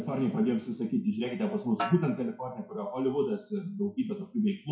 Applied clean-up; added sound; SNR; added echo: classical method WPE with log-MMSE.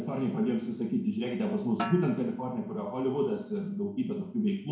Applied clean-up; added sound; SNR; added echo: none; Snare drum; 13 dB; reverberation time 0.5 s.